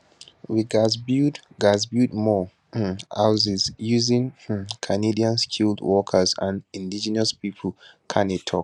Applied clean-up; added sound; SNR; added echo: none; none; none; none.